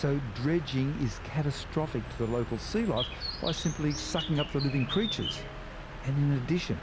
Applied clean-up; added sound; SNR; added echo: none; Bird; 9 dB; none.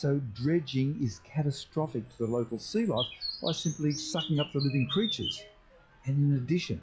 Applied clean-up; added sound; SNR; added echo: classical method log-MMSE.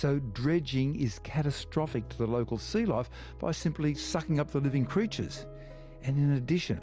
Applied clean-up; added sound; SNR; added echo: none; none; none; none.